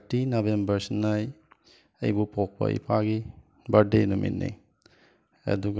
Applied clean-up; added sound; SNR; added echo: none; none; none; none.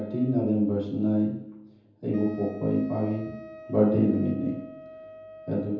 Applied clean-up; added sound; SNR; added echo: none; Wind instrument, woodwind instrument; 19 dB; reverberation time 0.9 s.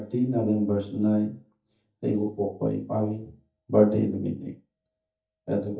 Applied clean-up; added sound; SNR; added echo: neural mask model DeepFilterNet 3.